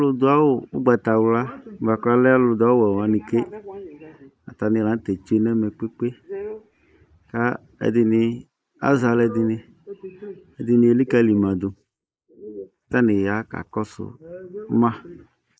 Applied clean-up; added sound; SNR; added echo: neural mask model Resemble Enhance denoiser.